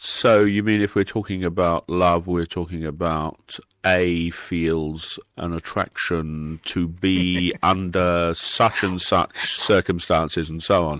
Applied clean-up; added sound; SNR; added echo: neural mask model RNNoise.